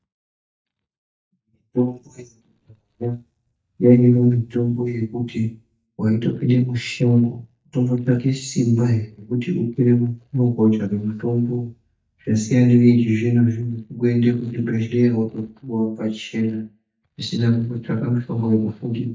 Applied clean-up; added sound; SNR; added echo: neural mask model DeepFilterNet 3.